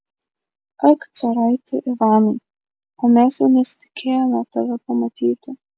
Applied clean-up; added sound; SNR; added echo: none; none; none; none.